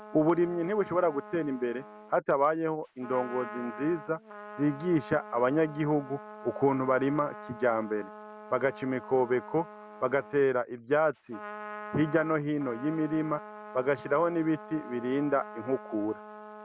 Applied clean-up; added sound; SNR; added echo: none; Trumpet; 15 dB; none.